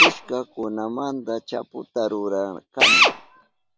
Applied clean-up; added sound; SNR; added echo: none; Drill; -5 dB; none.